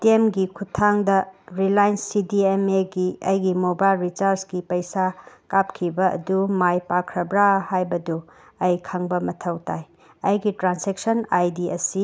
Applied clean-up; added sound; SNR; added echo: none; none; none; none.